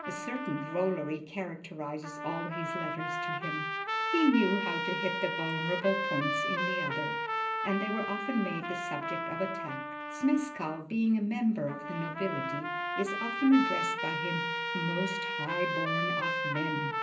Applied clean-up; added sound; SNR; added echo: none; Trumpet; 2 dB; reverberation time 0.5 s.